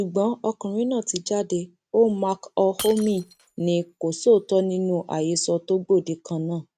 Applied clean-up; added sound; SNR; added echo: neural mask model RNNoise.